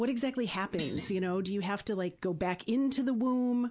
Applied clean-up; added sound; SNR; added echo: none; Thump, thud; 12 dB; none.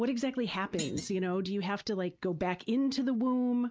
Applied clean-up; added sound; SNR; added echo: neural mask model RNNoise.